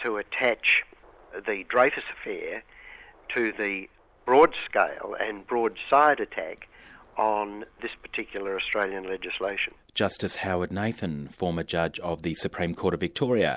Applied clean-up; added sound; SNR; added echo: none; none; none; none.